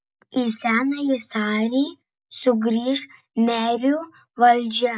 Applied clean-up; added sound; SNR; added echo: none; none; none; none.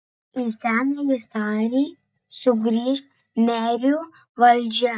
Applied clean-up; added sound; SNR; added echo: neural mask model DeepFilterNet 3.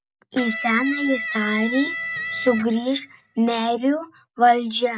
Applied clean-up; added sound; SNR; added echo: none; Electric guitar; 7 dB; none.